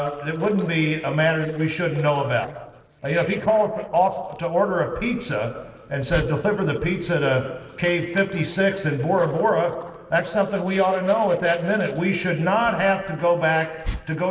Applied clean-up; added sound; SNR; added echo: neural separator model SepFormer DNS4.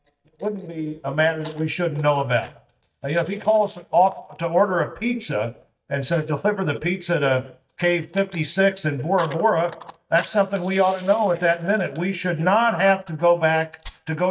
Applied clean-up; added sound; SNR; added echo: neural mask model DeepFilterNet 3.